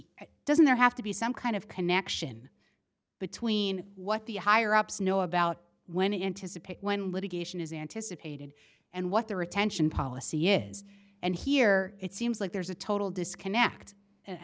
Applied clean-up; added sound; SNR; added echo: none; none; none; none.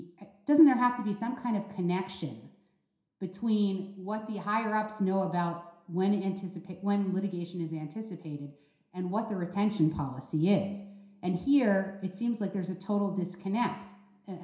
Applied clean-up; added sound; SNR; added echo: none; none; none; reverberation time 0.7 s.